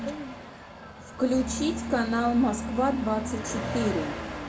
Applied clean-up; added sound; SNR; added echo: none; Engine starting / Accelerating, revving, vroom / Motor vehicle (road); 5 dB; reverberation time 1.4 s.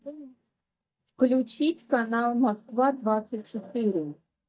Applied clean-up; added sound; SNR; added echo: neural mask model DeepFilterNet 3.